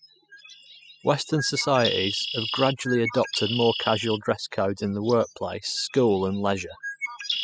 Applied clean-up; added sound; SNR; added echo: classical method spectral subtraction.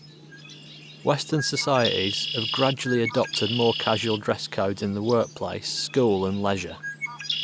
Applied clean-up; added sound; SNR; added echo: none; Bird; 8 dB; none.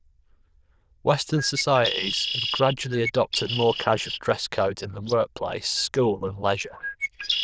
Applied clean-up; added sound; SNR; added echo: neural diffusion model UNIVERSE++.